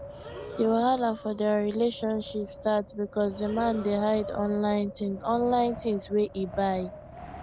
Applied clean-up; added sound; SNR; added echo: none; Wind + Breathing; 14 dB; none.